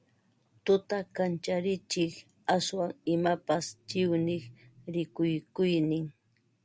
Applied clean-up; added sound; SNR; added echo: none; none; none; none.